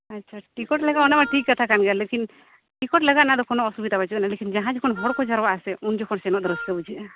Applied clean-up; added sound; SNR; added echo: none; Wind instrument, woodwind instrument; 13 dB; none.